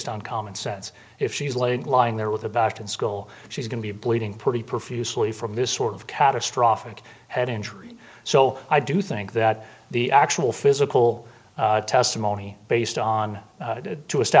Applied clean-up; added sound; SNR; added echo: none; none; none; none.